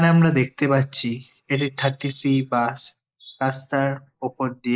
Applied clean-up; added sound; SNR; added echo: neural mask model Resemble Enhance denoiser.